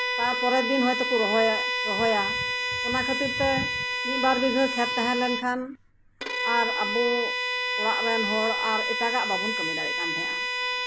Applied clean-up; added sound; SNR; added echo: none; Bowed string instrument; 0 dB; none.